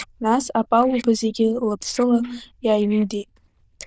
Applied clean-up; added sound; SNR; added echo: neural diffusion model UNIVERSE++.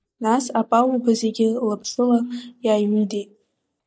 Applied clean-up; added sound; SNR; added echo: neural mask model DeepFilterNet 3.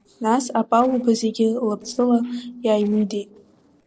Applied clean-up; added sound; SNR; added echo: neural separator model SepFormer DNS4.